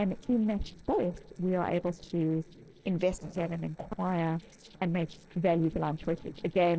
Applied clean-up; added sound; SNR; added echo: neural separator model SepFormer DNS4.